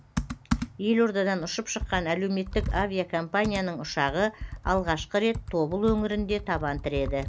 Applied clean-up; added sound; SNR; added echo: none; Computer keyboard; 8 dB; none.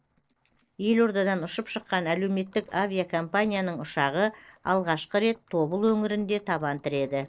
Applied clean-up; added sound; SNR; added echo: neural separator model SepFormer DNS4.